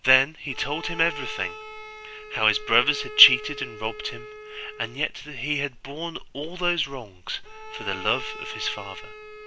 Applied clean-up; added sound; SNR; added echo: none; Bowed string instrument; 14 dB; none.